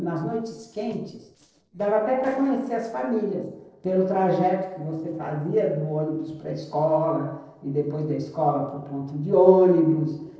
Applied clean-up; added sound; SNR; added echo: neural separator model SepFormer DNS4.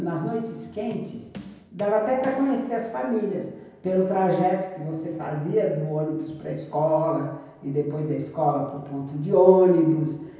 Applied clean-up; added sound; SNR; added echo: none; Bass drum / Snare drum; 19 dB; reverberation time 0.9 s.